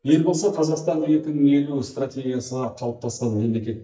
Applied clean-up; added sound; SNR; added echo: neural mask model DeepFilterNet 3.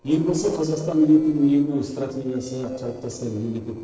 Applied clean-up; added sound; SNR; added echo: neural separator model SepFormer DNS4.